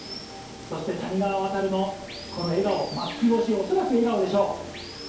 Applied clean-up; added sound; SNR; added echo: none; Water; 16 dB; reverberation time 2.4 s.